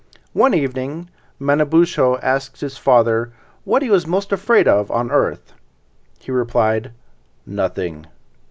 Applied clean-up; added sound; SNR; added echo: none; none; none; none.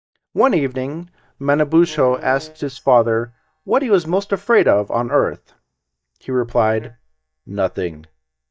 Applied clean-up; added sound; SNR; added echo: neural mask model DeepFilterNet 3.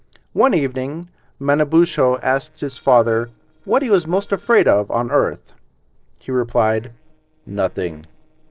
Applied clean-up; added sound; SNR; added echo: neural separator model SepFormer DNS4.